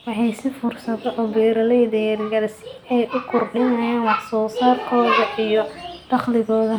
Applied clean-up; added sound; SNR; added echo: none; none; none; none.